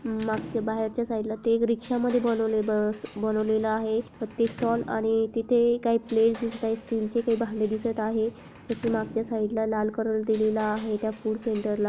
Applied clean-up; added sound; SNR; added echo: none; Sliding door / Slam; 18 dB; none.